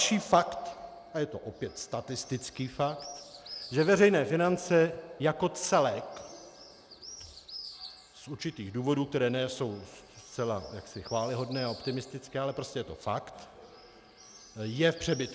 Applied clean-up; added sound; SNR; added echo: none; Bird; 20 dB; none.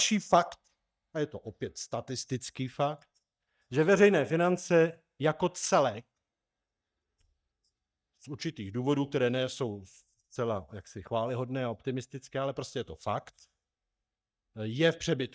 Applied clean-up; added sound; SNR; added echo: neural mask model DeepFilterNet 3.